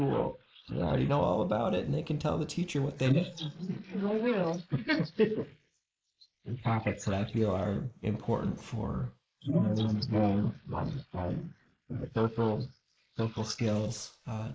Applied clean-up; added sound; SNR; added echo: neural mask model Resemble Enhance denoiser.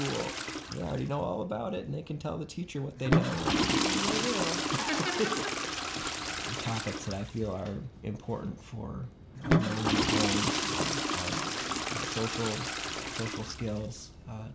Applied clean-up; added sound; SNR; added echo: none; Toilet flush / Water; -3 dB; none.